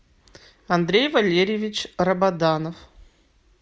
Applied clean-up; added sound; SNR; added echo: none; none; none; none.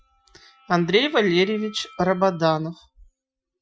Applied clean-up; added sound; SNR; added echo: classical method Wiener filter.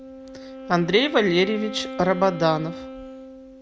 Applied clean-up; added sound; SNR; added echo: none; Wind instrument, woodwind instrument; 12 dB; none.